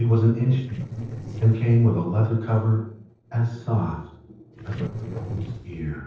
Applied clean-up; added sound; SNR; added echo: neural separator model SepFormer DNS4.